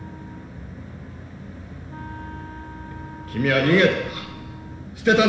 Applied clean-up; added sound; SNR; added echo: none; Wind instrument, woodwind instrument; 19 dB; reverberation time 1.1 s.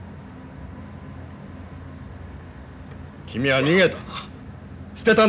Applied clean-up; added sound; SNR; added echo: none; none; none; none.